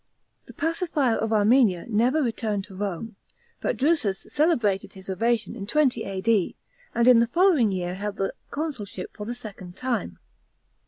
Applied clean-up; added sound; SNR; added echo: none; none; none; none.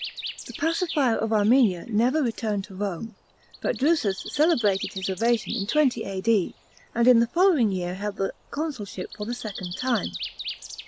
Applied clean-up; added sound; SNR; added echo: none; Bird; 13 dB; none.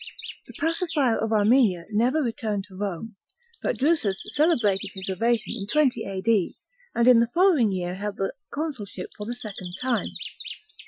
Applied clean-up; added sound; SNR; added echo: classical method Wiener filter.